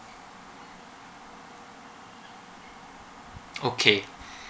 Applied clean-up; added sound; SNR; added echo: none; none; none; none.